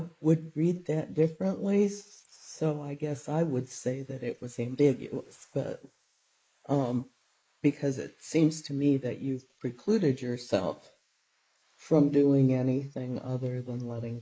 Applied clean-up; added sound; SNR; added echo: neural mask model Resemble Enhance denoiser.